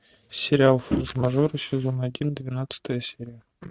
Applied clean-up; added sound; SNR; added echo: neural mask model RNNoise.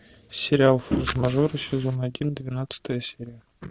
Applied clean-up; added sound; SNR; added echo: none; Fire; 17 dB; none.